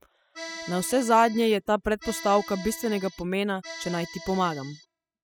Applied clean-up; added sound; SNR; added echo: classical method spectral subtraction.